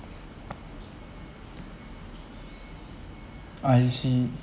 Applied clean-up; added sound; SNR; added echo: none; none; none; none.